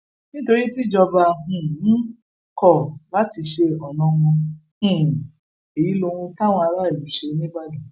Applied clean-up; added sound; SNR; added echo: none; none; none; none.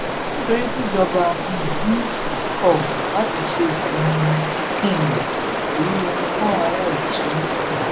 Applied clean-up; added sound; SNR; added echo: none; Stream; -1 dB; none.